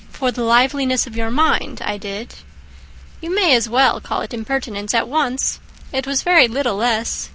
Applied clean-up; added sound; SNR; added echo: none; Hands; 10 dB; none.